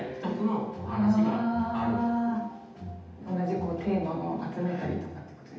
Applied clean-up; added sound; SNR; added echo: none; Guitar; 20 dB; reverberation time 0.8 s.